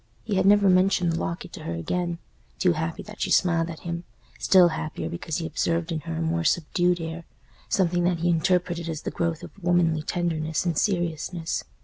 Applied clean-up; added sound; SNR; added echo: none; none; none; none.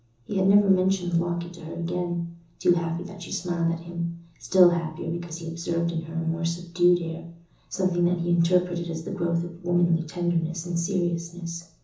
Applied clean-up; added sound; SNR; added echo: none; none; none; reverberation time 0.7 s.